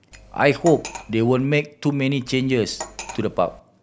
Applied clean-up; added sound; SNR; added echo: none; Cutlery, silverware; 16 dB; none.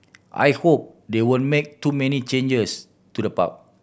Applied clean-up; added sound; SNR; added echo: none; none; none; none.